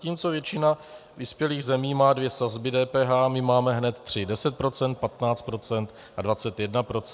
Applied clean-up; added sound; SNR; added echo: none; none; none; none.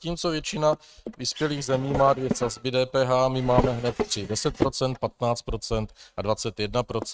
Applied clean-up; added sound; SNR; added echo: neural mask model RNNoise.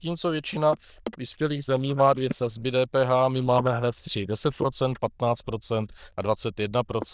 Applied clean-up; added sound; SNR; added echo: neural diffusion model UNIVERSE++.